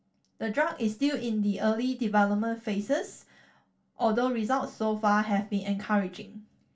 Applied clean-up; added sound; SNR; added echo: none; none; none; reverberation time 0.2 s.